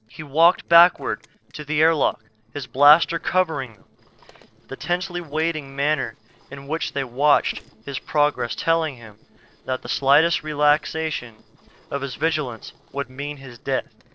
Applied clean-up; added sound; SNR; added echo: neural separator model SepFormer DNS4.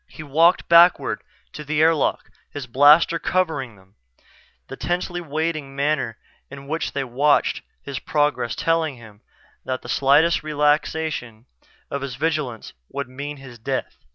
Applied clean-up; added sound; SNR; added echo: none; none; none; none.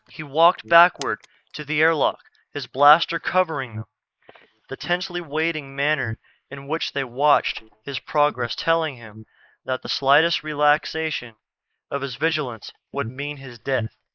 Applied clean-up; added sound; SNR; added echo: neural mask model Resemble Enhance denoiser.